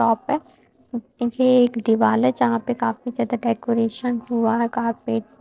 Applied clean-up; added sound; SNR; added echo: neural separator model SepFormer DNS4.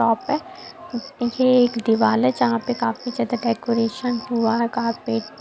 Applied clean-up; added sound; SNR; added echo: none; Cricket; 19 dB; none.